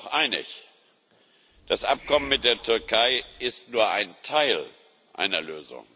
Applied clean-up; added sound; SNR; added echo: none; Hiss; 16 dB; none.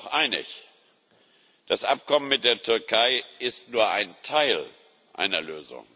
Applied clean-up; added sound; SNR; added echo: none; none; none; none.